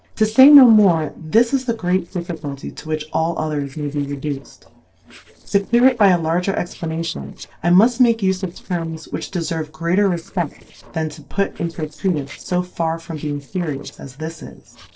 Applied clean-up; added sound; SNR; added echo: neural separator model SepFormer DNS4.